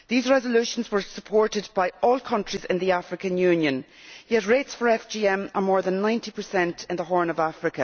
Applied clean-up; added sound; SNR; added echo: none; none; none; none.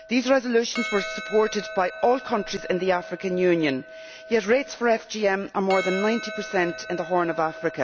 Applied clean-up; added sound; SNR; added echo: none; Percussion; 13 dB; none.